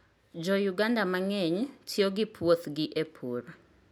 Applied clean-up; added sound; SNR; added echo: none; none; none; none.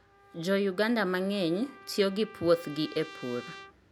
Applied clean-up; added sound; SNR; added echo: none; Trumpet; 19 dB; none.